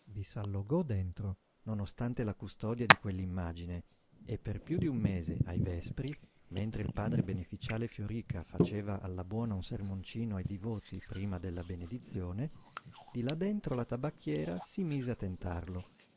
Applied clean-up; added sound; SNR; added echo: none; Hands; 2 dB; none.